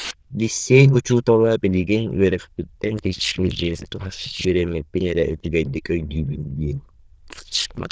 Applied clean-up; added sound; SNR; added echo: neural diffusion model UNIVERSE++.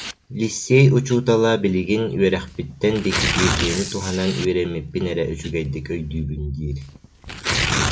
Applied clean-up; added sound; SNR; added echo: none; Tearing; 7 dB; none.